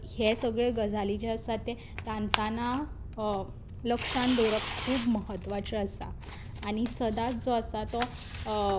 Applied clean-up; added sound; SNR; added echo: none; Tearing; 6 dB; none.